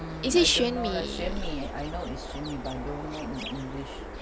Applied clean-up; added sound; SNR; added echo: none; Chirp, tweet; 12 dB; none.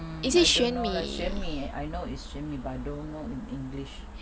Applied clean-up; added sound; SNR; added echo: none; none; none; none.